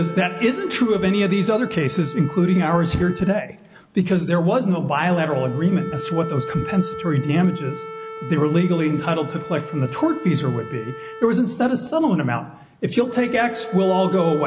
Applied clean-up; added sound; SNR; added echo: none; Wind instrument, woodwind instrument; 13 dB; none.